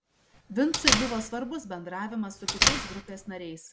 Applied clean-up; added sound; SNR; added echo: none; Door; -3 dB; none.